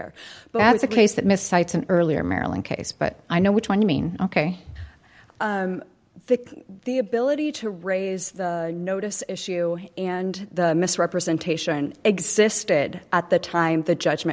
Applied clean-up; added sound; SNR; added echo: none; none; none; none.